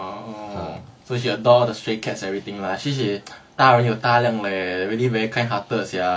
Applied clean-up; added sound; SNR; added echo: none; none; none; none.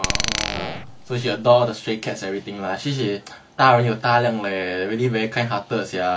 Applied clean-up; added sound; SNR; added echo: none; Glass; 6 dB; none.